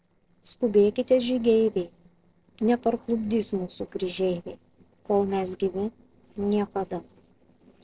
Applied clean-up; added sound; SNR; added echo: neural separator model SepFormer DNS4.